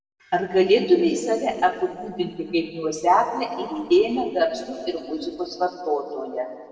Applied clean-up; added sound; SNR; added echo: neural separator model SepFormer DNS4.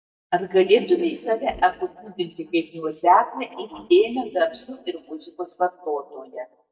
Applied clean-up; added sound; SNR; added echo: neural mask model DeepFilterNet 3.